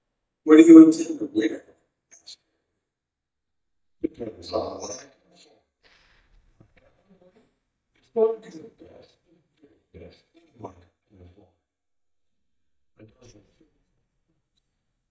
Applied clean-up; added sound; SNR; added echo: neural mask model DeepFilterNet 3.